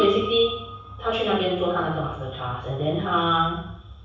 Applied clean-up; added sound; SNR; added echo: none; Piano; 15 dB; reverberation time 0.7 s.